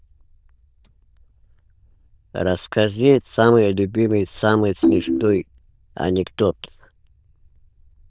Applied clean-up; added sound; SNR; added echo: neural diffusion model UNIVERSE++.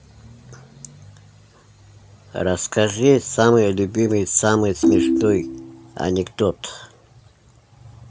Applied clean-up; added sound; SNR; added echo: none; Ringtone; -1 dB; none.